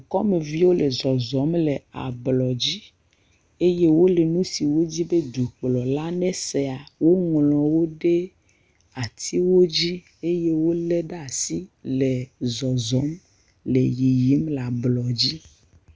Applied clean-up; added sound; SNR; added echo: none; none; none; none.